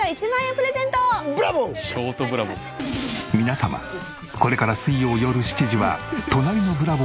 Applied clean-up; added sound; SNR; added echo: none; none; none; none.